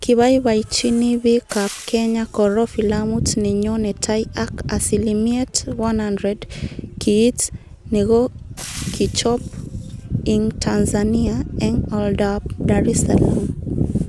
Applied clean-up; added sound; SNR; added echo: none; Frying (food); 17 dB; none.